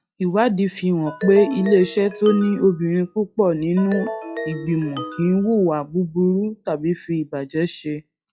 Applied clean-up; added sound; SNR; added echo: classical method log-MMSE.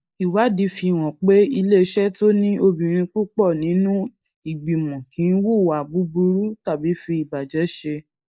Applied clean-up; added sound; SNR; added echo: neural mask model Resemble Enhance denoiser.